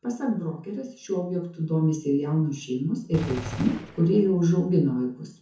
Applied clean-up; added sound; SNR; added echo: none; Gunshot, gunfire; 12 dB; reverberation time 0.6 s.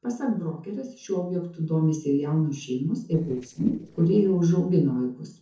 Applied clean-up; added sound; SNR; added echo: neural separator model SepFormer DNS4.